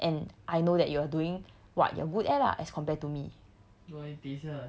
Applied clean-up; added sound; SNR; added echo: none; none; none; none.